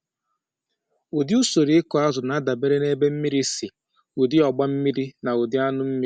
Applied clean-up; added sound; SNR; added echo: none; none; none; none.